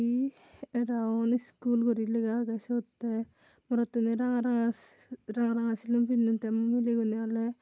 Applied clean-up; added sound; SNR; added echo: none; none; none; none.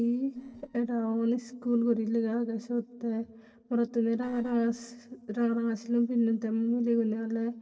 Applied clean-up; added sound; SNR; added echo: neural separator model SepFormer DNS4.